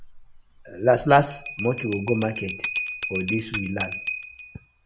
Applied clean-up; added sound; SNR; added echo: none; Bell; -3 dB; none.